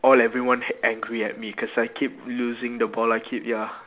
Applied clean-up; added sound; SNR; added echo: none; none; none; none.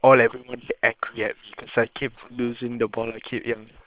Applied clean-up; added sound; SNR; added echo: neural separator model SepFormer WHAM!.